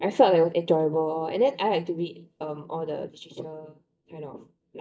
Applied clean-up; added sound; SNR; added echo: neural mask model DeepFilterNet 3.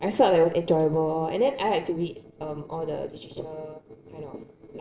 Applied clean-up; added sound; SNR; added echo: neural separator model SepFormer DNS4.